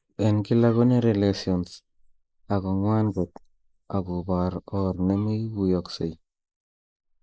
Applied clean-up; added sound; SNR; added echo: neural mask model Resemble Enhance denoiser.